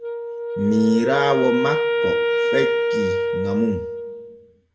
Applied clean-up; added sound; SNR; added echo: none; Wind instrument, woodwind instrument; -1 dB; reverberation time 1.0 s.